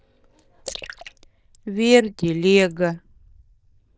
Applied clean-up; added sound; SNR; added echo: neural diffusion model UNIVERSE++.